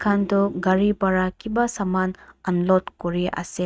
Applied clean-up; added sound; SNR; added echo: neural mask model RNNoise.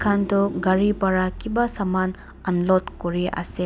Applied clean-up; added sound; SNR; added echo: none; Vehicle; 15 dB; none.